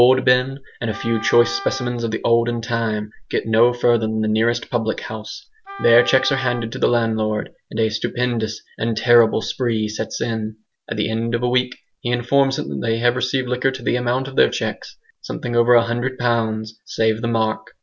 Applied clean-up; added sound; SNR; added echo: none; Wind instrument, woodwind instrument; 15 dB; none.